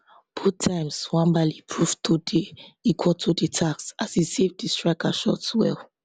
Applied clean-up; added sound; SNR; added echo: none; none; none; none.